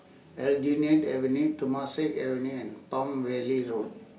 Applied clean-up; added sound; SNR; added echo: none; none; none; none.